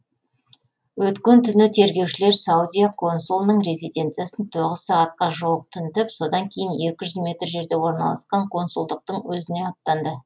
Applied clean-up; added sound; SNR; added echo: none; none; none; none.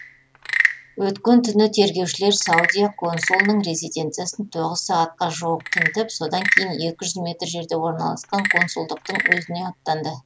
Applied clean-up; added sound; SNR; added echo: none; Wood / Percussion / Frog; 4 dB; none.